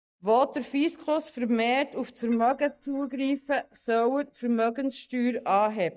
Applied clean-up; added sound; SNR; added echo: neural mask model DeepFilterNet 3.